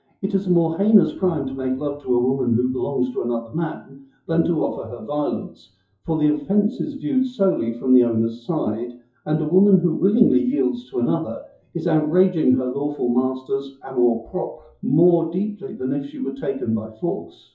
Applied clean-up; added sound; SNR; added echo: classical method WPE with log-MMSE.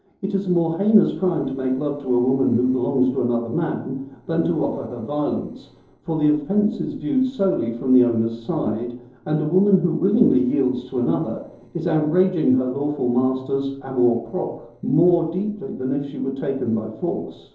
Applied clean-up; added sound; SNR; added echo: neural separator model SepFormer DNS4.